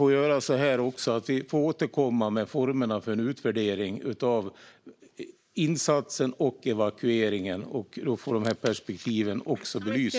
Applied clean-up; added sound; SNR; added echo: neural mask model Resemble Enhance denoiser.